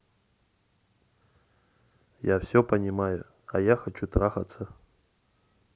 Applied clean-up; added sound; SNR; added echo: none; none; none; none.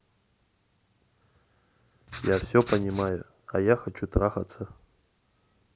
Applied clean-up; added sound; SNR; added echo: none; Writing; 12 dB; none.